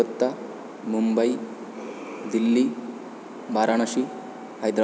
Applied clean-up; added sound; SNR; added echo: none; none; none; none.